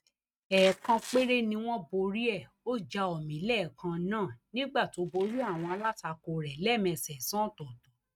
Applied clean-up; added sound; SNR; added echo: neural mask model RNNoise.